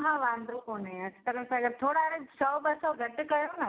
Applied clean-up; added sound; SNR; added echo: none; none; none; none.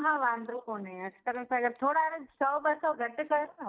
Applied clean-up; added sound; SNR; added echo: neural mask model DeepFilterNet 3.